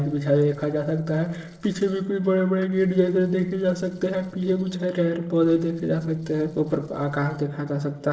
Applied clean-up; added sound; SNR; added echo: neural separator model SepFormer DNS4.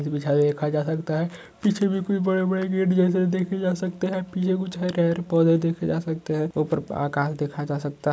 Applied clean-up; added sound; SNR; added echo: none; none; none; none.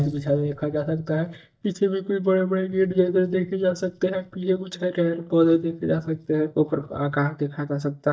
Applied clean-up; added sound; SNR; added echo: neural mask model DeepFilterNet 3.